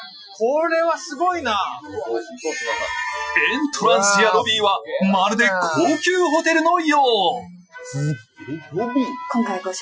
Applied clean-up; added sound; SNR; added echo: classical method Wiener filter.